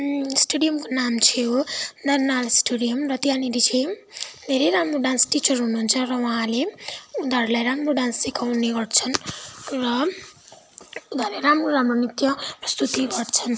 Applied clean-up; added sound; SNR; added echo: none; none; none; none.